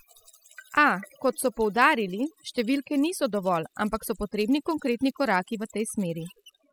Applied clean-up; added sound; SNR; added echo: classical method spectral subtraction.